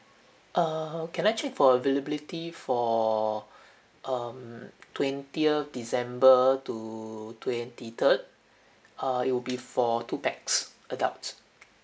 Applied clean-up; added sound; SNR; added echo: none; none; none; none.